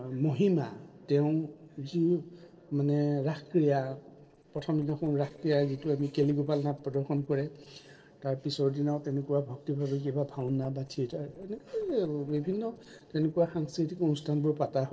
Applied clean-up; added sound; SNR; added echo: neural separator model SepFormer DNS4.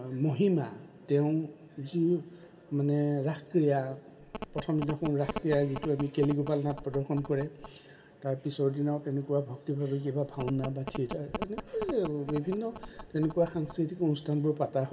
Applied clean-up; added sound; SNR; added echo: none; Telephone; 11 dB; reverberation time 1.5 s.